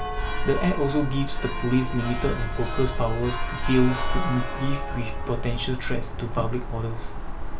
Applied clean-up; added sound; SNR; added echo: none; Church bell; -1 dB; reverberation time 0.3 s.